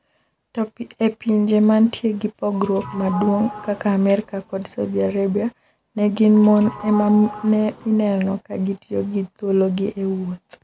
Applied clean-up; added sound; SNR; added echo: none; Sliding door / Doorbell; 14 dB; none.